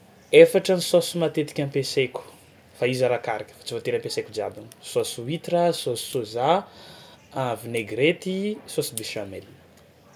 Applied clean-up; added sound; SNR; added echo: none; none; none; none.